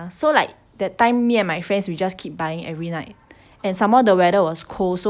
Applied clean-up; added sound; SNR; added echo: none; none; none; none.